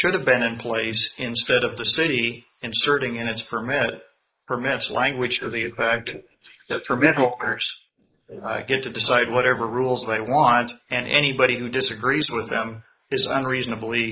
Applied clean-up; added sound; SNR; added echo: neural mask model Resemble Enhance denoiser.